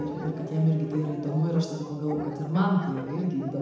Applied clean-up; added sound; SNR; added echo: none; Dog; 13 dB; reverberation time 1.0 s.